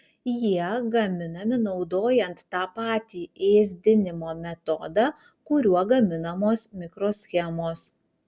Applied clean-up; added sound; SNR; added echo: none; none; none; none.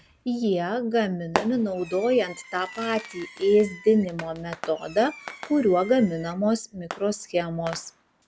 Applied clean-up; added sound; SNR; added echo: none; Fireworks; 14 dB; none.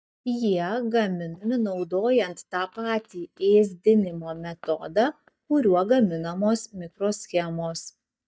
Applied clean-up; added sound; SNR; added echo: neural mask model DeepFilterNet 3.